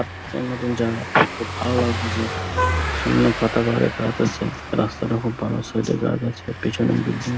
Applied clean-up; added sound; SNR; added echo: none; Car passing by / Engine; 7 dB; none.